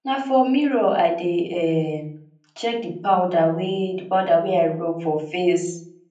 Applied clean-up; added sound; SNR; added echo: none; none; none; reverberation time 0.6 s.